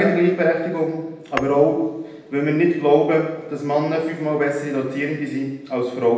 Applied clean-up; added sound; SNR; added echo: none; Tap / Hammer; 17 dB; reverberation time 0.9 s.